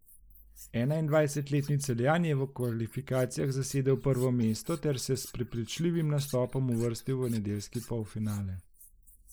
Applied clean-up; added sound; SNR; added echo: neural mask model Resemble Enhance denoiser.